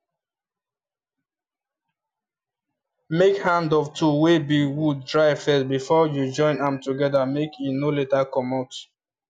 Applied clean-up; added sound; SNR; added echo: none; none; none; none.